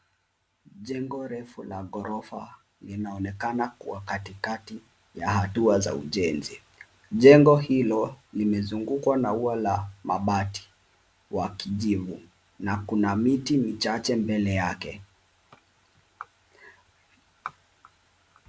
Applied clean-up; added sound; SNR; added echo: none; none; none; none.